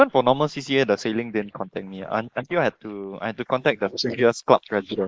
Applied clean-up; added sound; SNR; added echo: neural mask model Resemble Enhance denoiser.